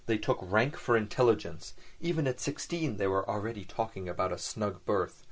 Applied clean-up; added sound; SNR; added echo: none; none; none; none.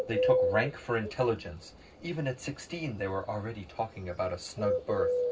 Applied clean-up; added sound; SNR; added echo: none; Bird; 0 dB; reverberation time 0.4 s.